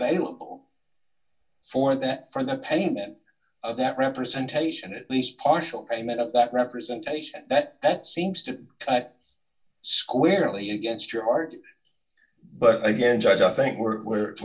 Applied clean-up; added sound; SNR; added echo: none; none; none; reverberation time 0.2 s.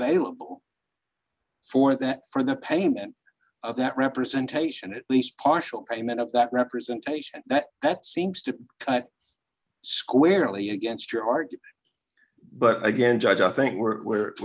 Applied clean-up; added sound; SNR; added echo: none; none; none; none.